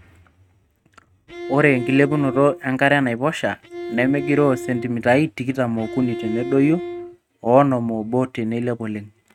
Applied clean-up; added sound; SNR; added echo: neural mask model RNNoise.